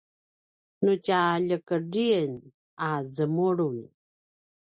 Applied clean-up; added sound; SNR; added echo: none; none; none; none.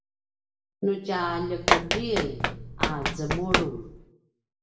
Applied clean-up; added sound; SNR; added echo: none; Run; -3 dB; reverberation time 0.8 s.